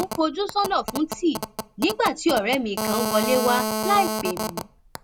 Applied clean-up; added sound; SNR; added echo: none; Telephone; 5 dB; none.